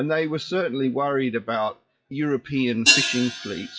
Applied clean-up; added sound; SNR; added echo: classical method WPE with log-MMSE.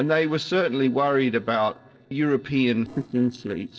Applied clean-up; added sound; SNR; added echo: neural separator model SepFormer DNS4.